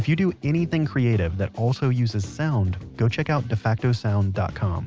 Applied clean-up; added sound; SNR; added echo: none; none; none; none.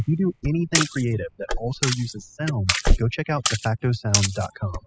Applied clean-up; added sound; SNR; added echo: classical method spectral subtraction.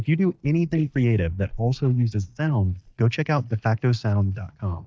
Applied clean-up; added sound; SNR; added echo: neural mask model DeepFilterNet 3.